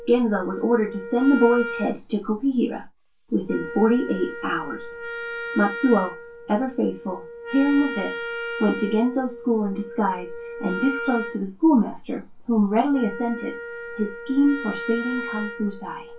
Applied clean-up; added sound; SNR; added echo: none; Wind instrument, woodwind instrument; 10 dB; reverberation time 0.2 s.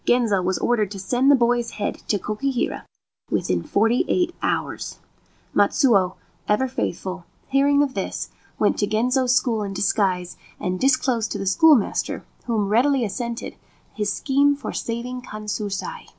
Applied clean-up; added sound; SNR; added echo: none; none; none; none.